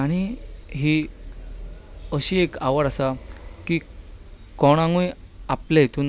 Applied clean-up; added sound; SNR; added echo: none; none; none; none.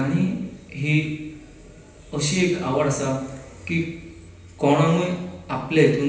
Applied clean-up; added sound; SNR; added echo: none; none; none; reverberation time 0.9 s.